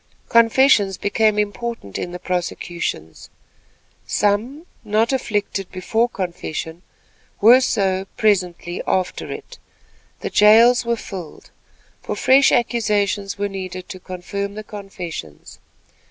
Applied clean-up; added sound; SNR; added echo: none; none; none; none.